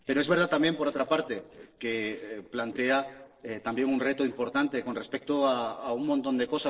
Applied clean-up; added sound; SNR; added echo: neural separator model SepFormer DNS4.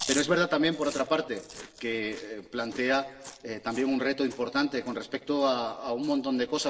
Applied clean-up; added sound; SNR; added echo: none; Chewing, mastication; 15 dB; reverberation time 1.6 s.